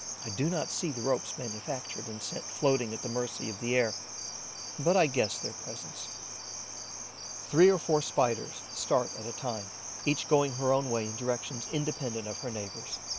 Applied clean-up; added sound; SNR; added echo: none; Cricket; 8 dB; none.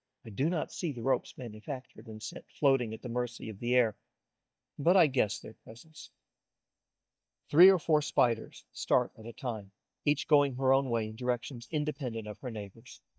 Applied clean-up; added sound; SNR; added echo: neural mask model DeepFilterNet 3.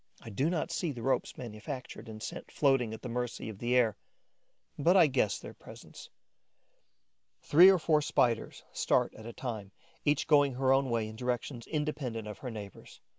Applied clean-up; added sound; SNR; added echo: none; none; none; none.